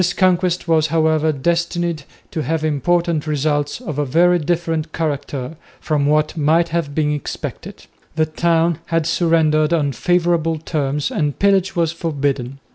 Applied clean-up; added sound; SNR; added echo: none; none; none; none.